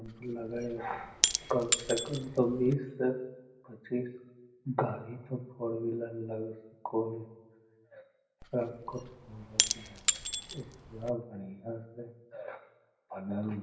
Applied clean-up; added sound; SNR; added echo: none; Shatter / Crushing; -1 dB; reverberation time 1.1 s.